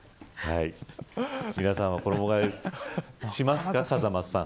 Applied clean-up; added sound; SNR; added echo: none; none; none; none.